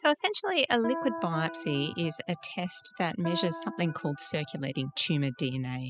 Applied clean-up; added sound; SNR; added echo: classical method spectral subtraction.